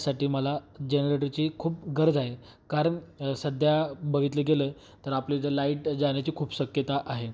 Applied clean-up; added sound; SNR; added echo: none; none; none; none.